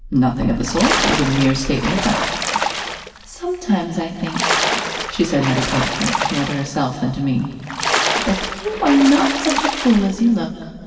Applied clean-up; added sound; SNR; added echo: none; Splash, splatter; 3 dB; reverberation time 2.3 s.